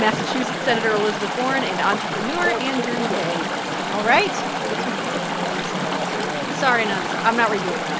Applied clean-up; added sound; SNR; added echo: none; Chatter / Stream; 0 dB; none.